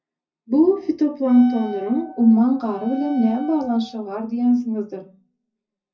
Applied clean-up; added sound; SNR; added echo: none; Wind instrument, woodwind instrument; 17 dB; reverberation time 0.4 s.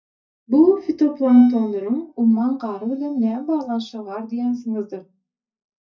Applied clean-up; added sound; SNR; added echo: neural mask model DeepFilterNet 3.